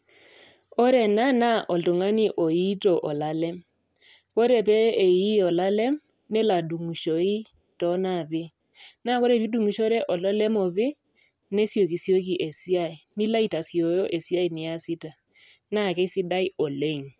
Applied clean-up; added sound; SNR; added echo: none; none; none; none.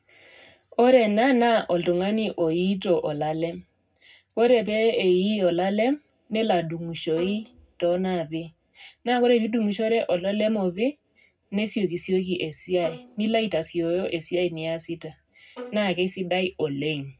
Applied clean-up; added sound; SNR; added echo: none; Bowed string instrument; 17 dB; reverberation time 0.3 s.